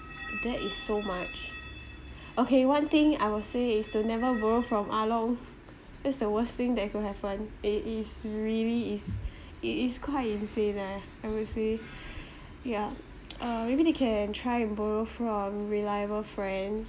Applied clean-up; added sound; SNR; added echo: none; none; none; none.